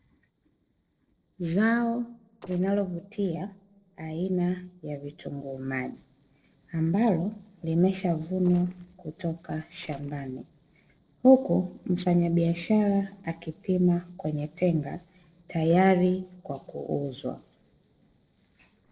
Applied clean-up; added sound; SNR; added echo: neural separator model SepFormer DNS4.